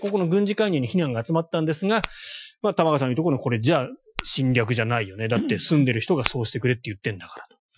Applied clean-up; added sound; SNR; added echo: classical method Wiener filter.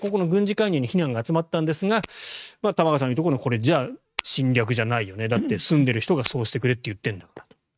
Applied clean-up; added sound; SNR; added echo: neural mask model RNNoise.